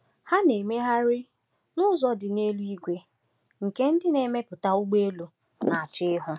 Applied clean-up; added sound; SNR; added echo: none; none; none; none.